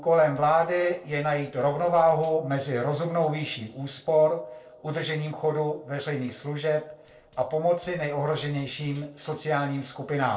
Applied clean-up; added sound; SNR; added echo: neural separator model SepFormer DNS4.